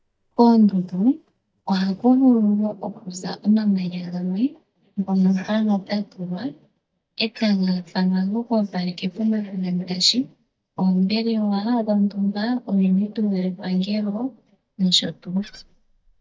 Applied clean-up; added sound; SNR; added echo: neural mask model DeepFilterNet 3.